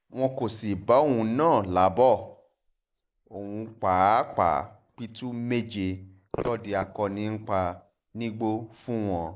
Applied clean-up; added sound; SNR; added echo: neural mask model Resemble Enhance denoiser.